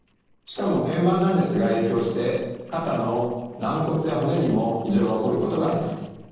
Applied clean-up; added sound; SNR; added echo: neural separator model SepFormer DNS4.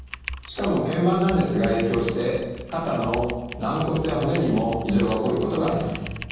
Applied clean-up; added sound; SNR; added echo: none; Typing; 13 dB; reverberation time 1.3 s.